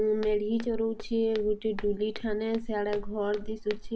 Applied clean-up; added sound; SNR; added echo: none; Walk, footsteps; 8 dB; none.